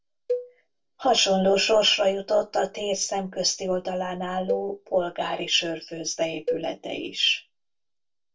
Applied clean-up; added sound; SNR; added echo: neural separator model SepFormer DNS4.